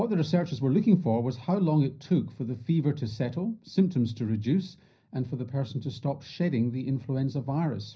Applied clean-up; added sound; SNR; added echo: none; none; none; reverberation time 0.5 s.